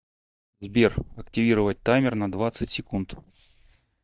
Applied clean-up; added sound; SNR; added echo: neural mask model DeepFilterNet 3.